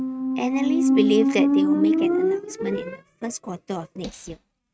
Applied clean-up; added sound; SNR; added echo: neural mask model RNNoise.